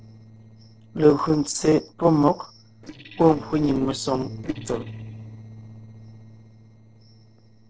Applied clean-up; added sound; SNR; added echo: neural separator model SepFormer DNS4.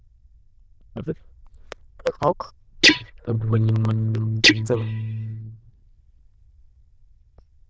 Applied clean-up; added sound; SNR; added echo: neural diffusion model UNIVERSE++.